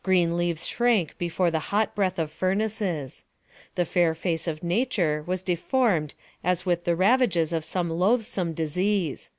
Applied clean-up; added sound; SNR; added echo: none; none; none; none.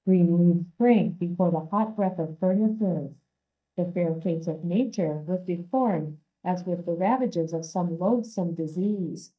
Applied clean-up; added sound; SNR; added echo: neural mask model DeepFilterNet 3.